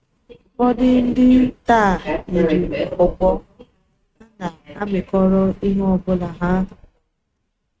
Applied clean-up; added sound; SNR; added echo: neural mask model RNNoise.